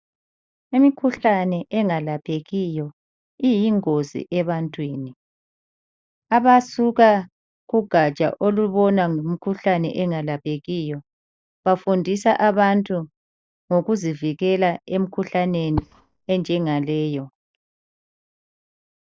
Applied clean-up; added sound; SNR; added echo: neural mask model DeepFilterNet 3.